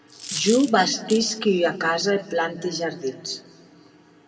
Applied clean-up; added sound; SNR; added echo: none; Coin (dropping); 11 dB; reverberation time 1.4 s.